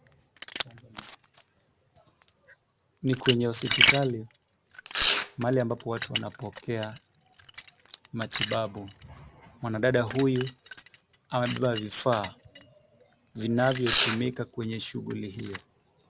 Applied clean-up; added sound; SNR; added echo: none; Domestic sounds, home sounds; 0 dB; none.